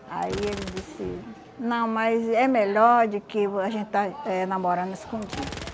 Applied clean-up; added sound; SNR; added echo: none; Gunshot, gunfire; 18 dB; none.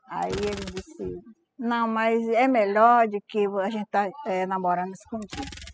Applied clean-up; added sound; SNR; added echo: classical method spectral subtraction.